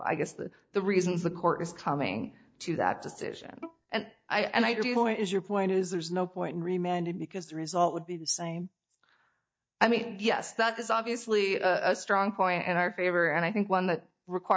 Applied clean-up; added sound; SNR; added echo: neural mask model DeepFilterNet 3.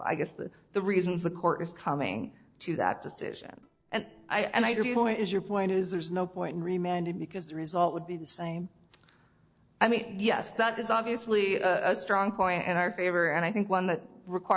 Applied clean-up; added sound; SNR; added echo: neural separator model SepFormer DNS4.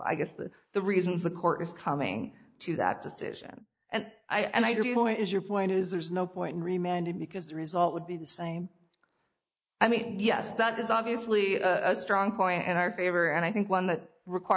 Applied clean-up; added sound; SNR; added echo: neural mask model Resemble Enhance denoiser.